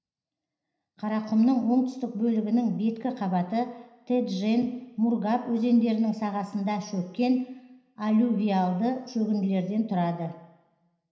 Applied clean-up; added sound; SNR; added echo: none; none; none; reverberation time 0.9 s.